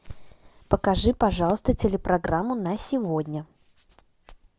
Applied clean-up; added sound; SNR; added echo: none; none; none; none.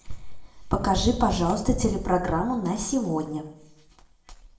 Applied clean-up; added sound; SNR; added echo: none; none; none; reverberation time 0.7 s.